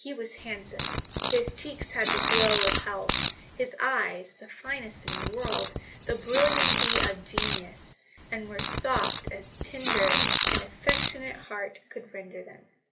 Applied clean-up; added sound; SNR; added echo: none; Fart; -3 dB; reverberation time 0.3 s.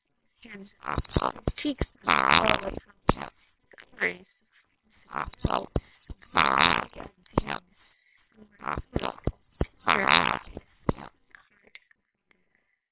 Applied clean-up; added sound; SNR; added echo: neural separator model SepFormer WHAMR!.